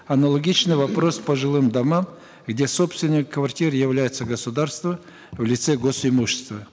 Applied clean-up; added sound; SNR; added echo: none; none; none; none.